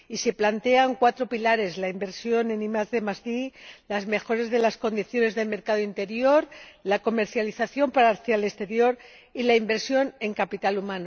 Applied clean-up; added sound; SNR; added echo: none; none; none; none.